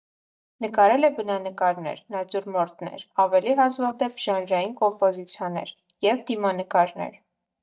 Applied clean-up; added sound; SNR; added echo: neural mask model DeepFilterNet 3.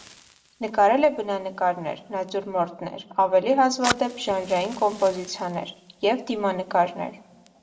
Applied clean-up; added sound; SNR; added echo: none; Fire; 15 dB; reverberation time 0.6 s.